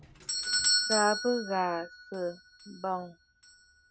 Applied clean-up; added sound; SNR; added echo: none; Doorbell; 0 dB; none.